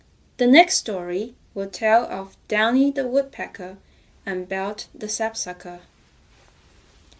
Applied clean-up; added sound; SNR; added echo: none; none; none; none.